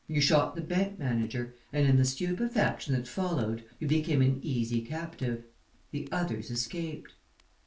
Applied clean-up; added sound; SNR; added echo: neural separator model SepFormer DNS4.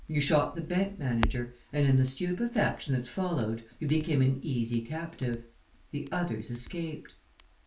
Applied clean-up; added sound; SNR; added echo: none; Crackle; 13 dB; reverberation time 0.3 s.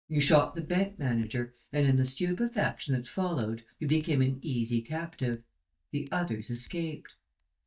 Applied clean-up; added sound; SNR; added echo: neural mask model DeepFilterNet 3.